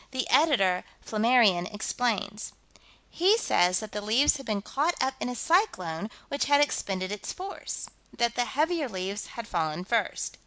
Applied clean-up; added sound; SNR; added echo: none; none; none; none.